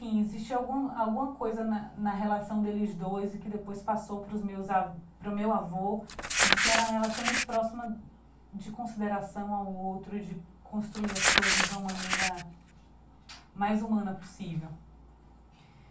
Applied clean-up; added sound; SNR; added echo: none; Crumpling, crinkling; -4 dB; reverberation time 0.2 s.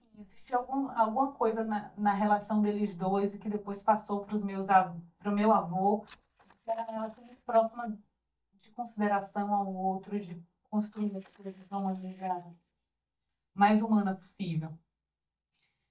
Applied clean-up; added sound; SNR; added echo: neural mask model DeepFilterNet 3.